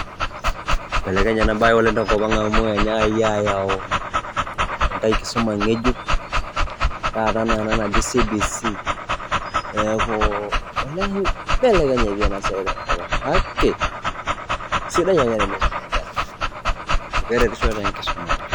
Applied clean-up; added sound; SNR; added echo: none; Dog; -1 dB; none.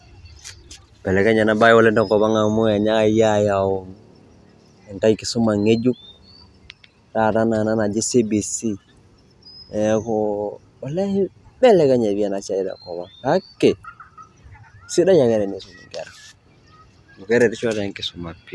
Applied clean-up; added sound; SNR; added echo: none; none; none; none.